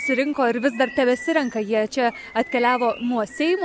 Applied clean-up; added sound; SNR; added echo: none; Bird vocalization, bird call, bird song; 14 dB; none.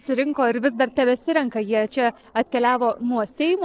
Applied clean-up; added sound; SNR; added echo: neural separator model SepFormer DNS4.